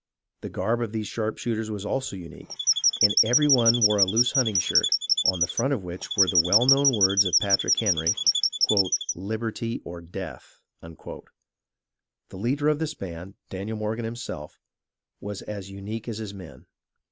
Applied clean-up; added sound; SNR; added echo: none; Squeak / Chirp, tweet; -5 dB; none.